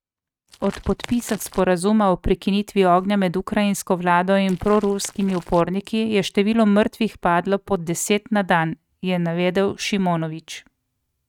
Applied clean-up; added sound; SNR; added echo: neural mask model RNNoise.